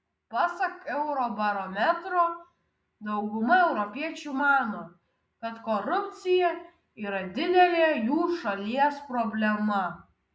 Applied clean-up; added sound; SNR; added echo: none; none; none; none.